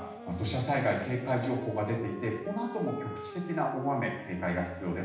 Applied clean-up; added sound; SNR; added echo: none; Wind instrument, woodwind instrument; 12 dB; reverberation time 0.9 s.